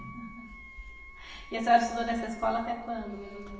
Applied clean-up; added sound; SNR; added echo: none; Wind instrument, woodwind instrument; 19 dB; reverberation time 0.9 s.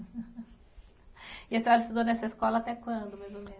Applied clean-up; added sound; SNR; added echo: none; none; none; none.